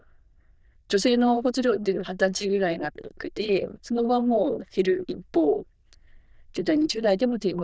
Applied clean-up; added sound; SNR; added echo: neural diffusion model UNIVERSE++.